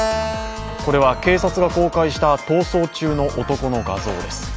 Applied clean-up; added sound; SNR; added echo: none; Keyboard (musical); 11 dB; none.